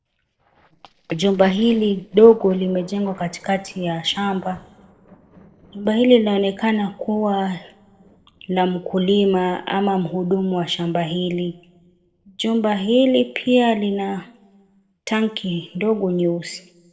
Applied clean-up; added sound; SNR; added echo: neural separator model SepFormer DNS4.